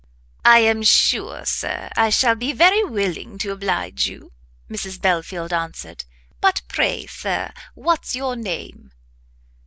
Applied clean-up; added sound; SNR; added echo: none; none; none; none.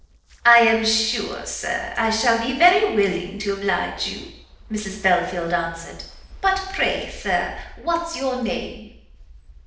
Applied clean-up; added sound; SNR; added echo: neural separator model SepFormer DNS4.